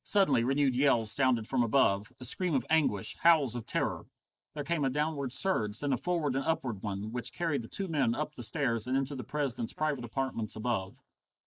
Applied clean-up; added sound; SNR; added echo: neural mask model Resemble Enhance denoiser.